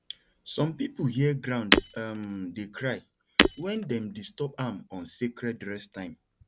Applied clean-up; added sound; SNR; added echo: none; Shatter; -3 dB; none.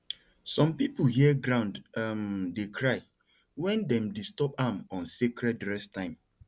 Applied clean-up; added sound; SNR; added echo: none; none; none; none.